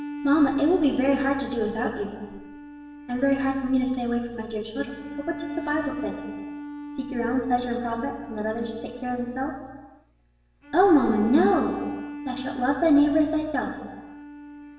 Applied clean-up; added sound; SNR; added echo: none; Bowed string instrument; 12 dB; reverberation time 1.2 s.